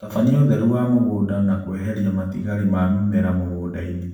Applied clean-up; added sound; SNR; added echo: none; none; none; reverberation time 0.6 s.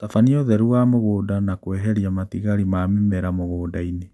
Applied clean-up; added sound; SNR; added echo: none; none; none; none.